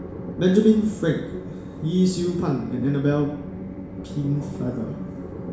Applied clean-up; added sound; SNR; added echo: none; Train; 10 dB; reverberation time 0.7 s.